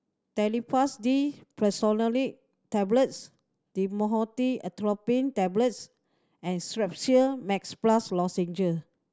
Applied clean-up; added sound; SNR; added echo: none; none; none; none.